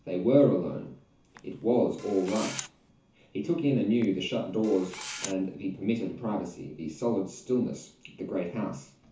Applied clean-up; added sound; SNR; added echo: none; Camera; 14 dB; reverberation time 0.9 s.